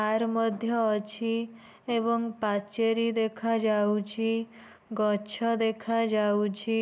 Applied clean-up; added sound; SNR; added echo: none; none; none; none.